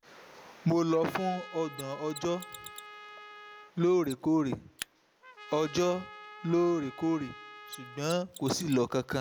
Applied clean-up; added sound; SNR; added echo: none; Trumpet + Mechanisms; 17 dB; none.